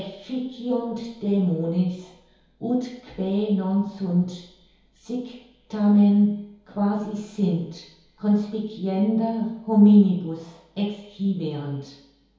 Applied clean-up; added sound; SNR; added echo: none; none; none; reverberation time 2.2 s.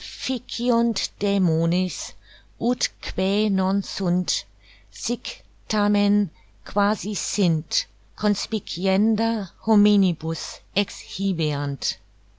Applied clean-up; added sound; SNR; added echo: none; none; none; none.